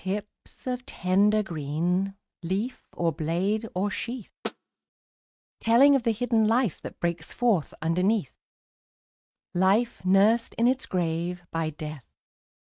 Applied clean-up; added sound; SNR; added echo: neural mask model RNNoise.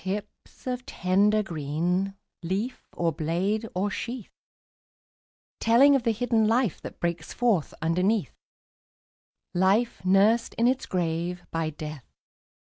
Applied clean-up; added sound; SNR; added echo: none; none; none; none.